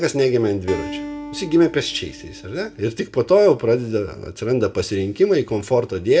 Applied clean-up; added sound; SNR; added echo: none; Acoustic guitar; 16 dB; reverberation time 0.8 s.